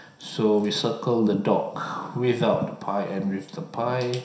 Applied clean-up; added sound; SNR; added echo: none; none; none; reverberation time 0.7 s.